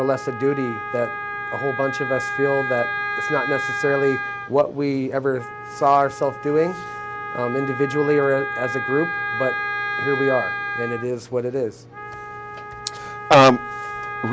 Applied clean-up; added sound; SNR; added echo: none; Wind instrument, woodwind instrument; 6 dB; none.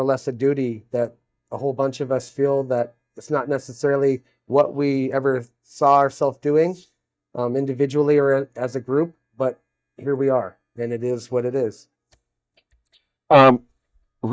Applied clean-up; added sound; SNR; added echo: neural mask model DeepFilterNet 3.